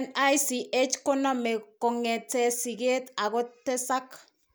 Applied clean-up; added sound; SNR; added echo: none; none; none; none.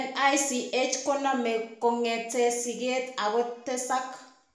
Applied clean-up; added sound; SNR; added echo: none; none; none; reverberation time 0.6 s.